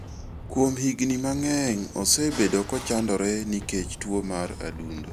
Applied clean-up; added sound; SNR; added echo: none; Walk, footsteps; 13 dB; none.